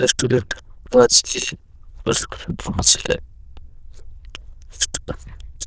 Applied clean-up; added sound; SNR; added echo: neural diffusion model UNIVERSE++.